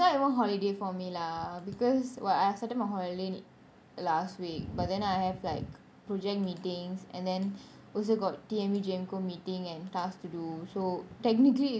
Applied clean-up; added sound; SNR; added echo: none; none; none; none.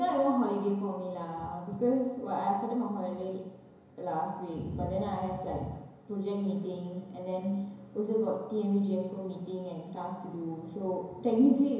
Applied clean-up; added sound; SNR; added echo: none; none; none; reverberation time 1.0 s.